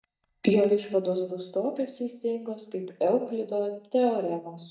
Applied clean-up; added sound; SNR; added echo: neural mask model DeepFilterNet 3.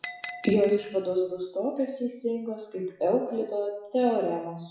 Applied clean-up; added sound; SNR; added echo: classical method WPE with log-MMSE.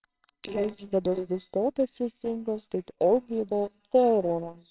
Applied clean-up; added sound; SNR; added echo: neural separator model SepFormer WHAMR!.